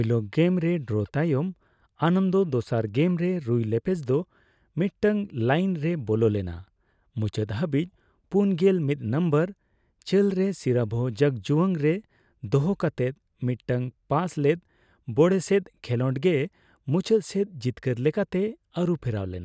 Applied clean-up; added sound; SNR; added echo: none; none; none; none.